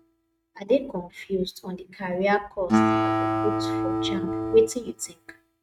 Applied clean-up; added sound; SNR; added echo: neural mask model RNNoise.